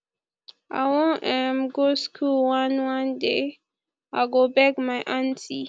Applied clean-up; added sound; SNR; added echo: none; none; none; none.